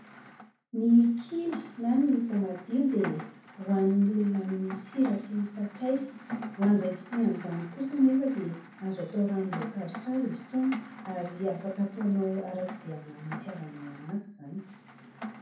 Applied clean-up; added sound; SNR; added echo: none; Rain; 15 dB; reverberation time 0.6 s.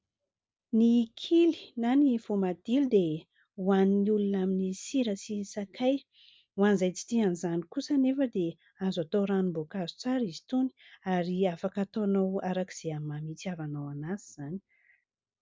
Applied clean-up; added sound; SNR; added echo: none; none; none; none.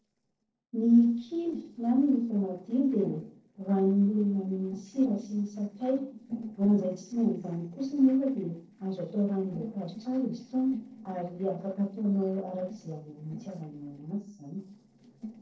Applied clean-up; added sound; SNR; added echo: neural separator model SepFormer DNS4.